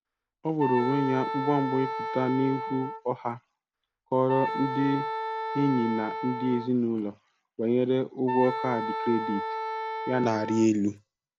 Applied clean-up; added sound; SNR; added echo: none; Wind instrument, woodwind instrument; 5 dB; none.